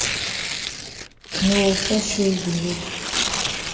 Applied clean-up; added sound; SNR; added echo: none; Tearing; 1 dB; reverberation time 1.8 s.